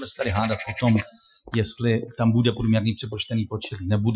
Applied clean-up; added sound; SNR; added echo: classical method Wiener filter.